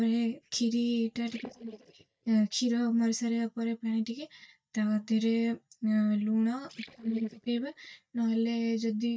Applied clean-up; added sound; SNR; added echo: neural mask model DeepFilterNet 3.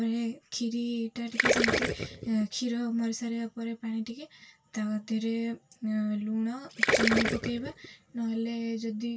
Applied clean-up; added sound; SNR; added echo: none; Gurgling; -1 dB; reverberation time 0.1 s.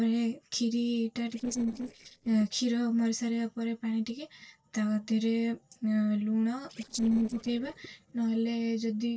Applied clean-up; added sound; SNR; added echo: neural separator model SepFormer DNS4.